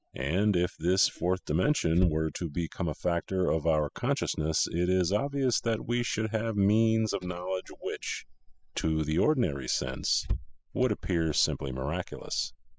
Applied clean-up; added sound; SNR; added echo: classical method spectral subtraction.